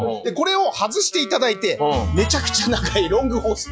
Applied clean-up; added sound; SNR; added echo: classical method log-MMSE.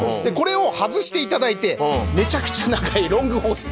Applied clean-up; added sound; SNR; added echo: none; Wind instrument, woodwind instrument; 14 dB; none.